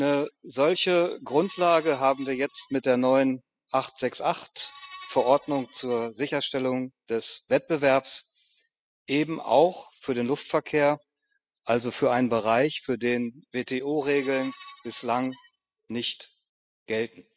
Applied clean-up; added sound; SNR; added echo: classical method spectral subtraction.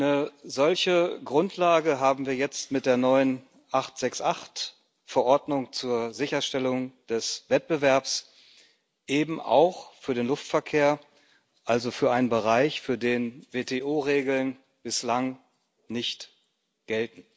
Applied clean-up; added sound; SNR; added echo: none; none; none; none.